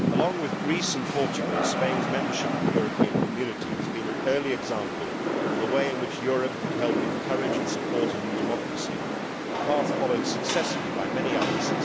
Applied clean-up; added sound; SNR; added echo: none; Rain; -3 dB; none.